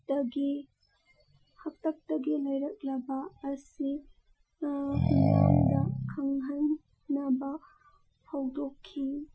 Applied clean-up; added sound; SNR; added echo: classical method Wiener filter.